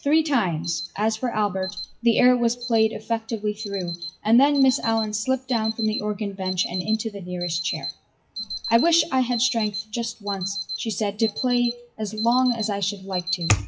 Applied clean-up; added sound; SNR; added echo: classical method WPE with log-MMSE.